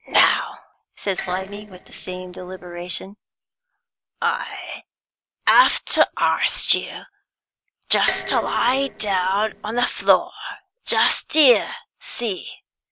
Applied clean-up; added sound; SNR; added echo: neural separator model SepFormer DNS4.